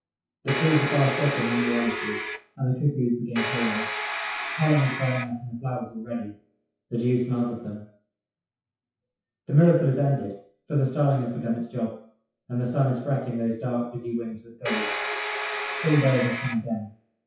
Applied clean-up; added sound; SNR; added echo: classical method WPE with log-MMSE.